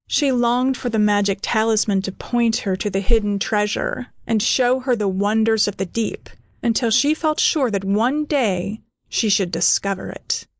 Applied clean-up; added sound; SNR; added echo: neural mask model Resemble Enhance denoiser.